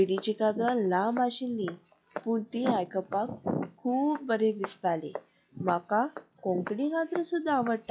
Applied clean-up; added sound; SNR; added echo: classical method log-MMSE.